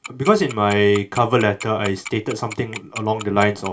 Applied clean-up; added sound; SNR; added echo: none; Tick-tock; 17 dB; reverberation time 0.2 s.